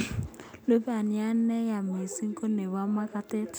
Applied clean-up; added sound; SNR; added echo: none; none; none; none.